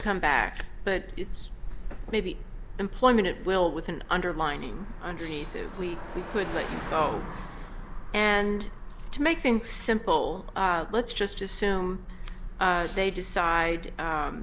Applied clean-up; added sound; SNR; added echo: none; Shatter + Car passing by; 18 dB; none.